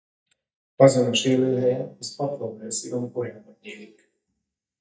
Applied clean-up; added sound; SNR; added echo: neural mask model DeepFilterNet 3.